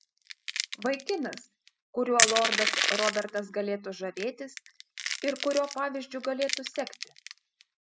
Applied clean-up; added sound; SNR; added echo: none; Crushing; 1 dB; none.